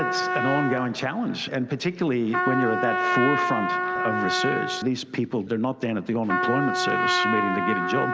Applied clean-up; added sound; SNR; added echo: none; Trumpet; 0 dB; none.